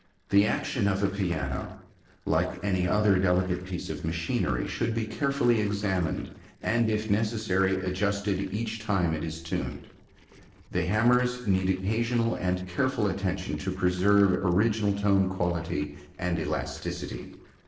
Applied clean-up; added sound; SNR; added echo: neural separator model SepFormer DNS4.